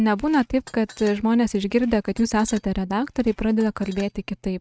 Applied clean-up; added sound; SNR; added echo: neural mask model RNNoise.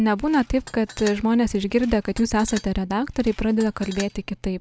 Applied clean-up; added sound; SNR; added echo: none; Tools; 20 dB; none.